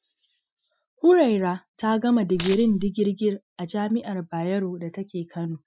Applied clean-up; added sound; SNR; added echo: classical method Wiener filter.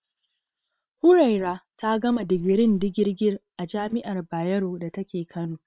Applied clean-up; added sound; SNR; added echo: neural separator model SepFormer WHAM!.